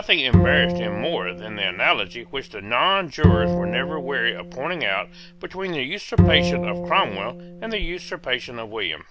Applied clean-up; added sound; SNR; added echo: none; Bowed string instrument; -1 dB; none.